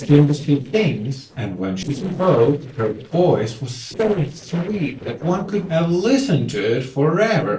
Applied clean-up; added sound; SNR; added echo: neural separator model SepFormer DNS4.